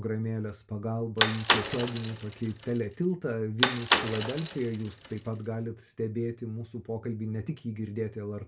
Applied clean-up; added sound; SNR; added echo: none; Bicycle; -1 dB; reverberation time 0.2 s.